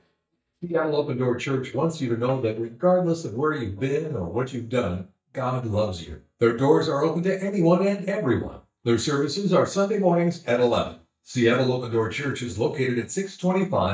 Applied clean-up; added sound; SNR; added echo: neural mask model DeepFilterNet 3.